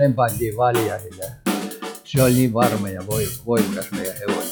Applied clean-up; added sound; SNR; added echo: classical method log-MMSE.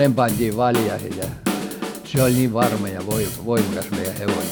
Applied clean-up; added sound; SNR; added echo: none; Drum / Drum kit; 5 dB; none.